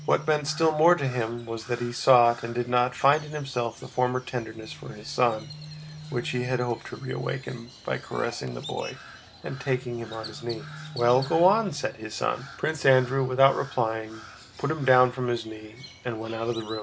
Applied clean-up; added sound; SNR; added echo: none; Crow; 17 dB; none.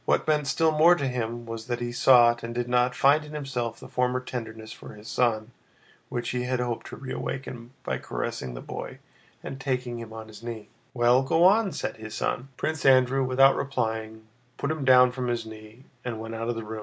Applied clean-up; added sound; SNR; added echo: none; none; none; none.